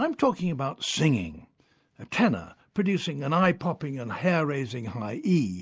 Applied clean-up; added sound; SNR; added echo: none; none; none; none.